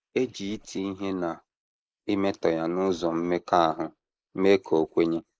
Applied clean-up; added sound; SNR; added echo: neural mask model Resemble Enhance denoiser.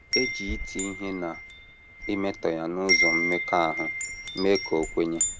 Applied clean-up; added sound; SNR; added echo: none; Wind chime; 1 dB; none.